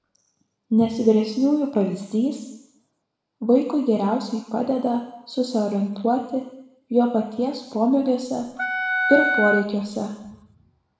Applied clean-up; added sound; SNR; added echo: none; Wind instrument, woodwind instrument; 2 dB; reverberation time 0.9 s.